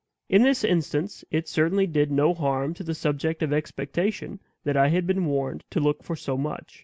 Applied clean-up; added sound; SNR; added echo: none; none; none; none.